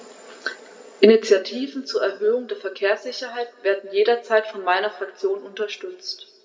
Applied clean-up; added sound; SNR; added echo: none; none; none; reverberation time 1.8 s.